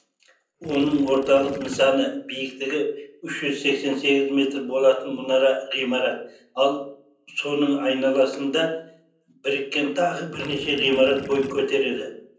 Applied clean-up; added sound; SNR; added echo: none; Gurgling / Liquid; 15 dB; reverberation time 0.6 s.